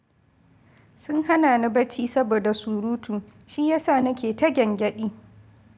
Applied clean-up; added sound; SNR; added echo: none; none; none; none.